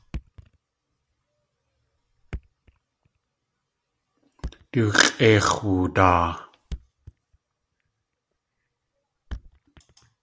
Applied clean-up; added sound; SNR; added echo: none; Thump, thud; 17 dB; none.